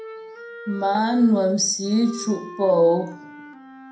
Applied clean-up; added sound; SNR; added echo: none; Wind instrument, woodwind instrument; 16 dB; reverberation time 0.4 s.